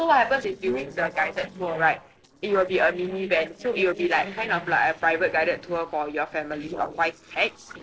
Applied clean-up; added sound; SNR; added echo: neural separator model SepFormer DNS4.